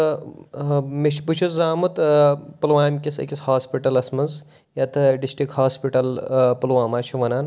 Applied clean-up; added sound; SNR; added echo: none; none; none; none.